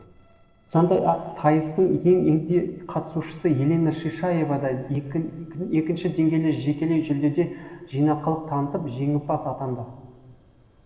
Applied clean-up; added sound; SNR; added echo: neural separator model SepFormer DNS4.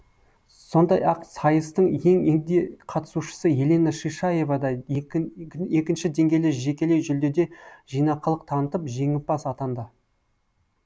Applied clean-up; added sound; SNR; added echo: none; none; none; none.